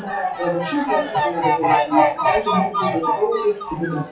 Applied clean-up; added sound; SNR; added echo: classical method WPE with log-MMSE.